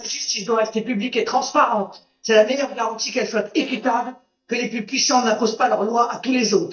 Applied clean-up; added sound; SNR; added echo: neural mask model DeepFilterNet 3.